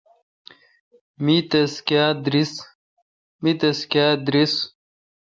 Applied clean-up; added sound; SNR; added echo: none; none; none; none.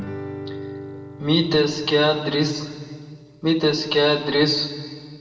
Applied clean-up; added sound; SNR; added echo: none; Guitar; 15 dB; reverberation time 1.8 s.